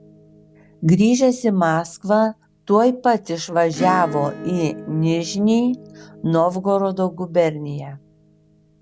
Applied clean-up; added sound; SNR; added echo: none; Acoustic guitar / Strum; 16 dB; none.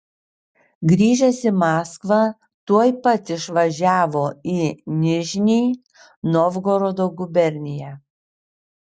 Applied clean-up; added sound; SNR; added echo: none; none; none; none.